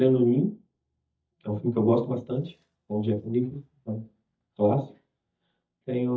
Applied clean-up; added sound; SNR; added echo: neural mask model DeepFilterNet 3.